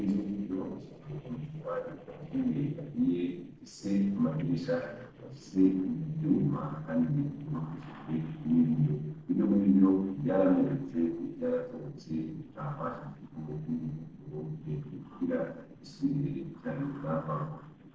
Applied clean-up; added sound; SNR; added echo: neural separator model SepFormer DNS4.